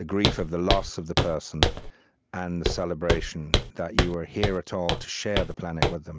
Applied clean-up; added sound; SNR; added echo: none; Walk, footsteps; -2 dB; none.